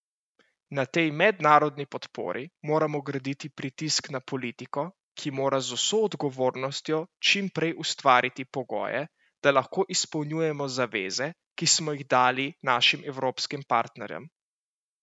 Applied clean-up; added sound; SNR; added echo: none; none; none; none.